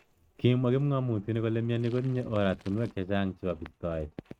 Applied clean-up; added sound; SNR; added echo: neural mask model RNNoise.